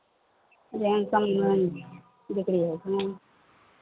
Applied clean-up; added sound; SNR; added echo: none; none; none; none.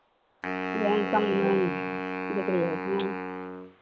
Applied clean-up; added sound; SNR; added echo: none; Wind instrument, woodwind instrument; 3 dB; none.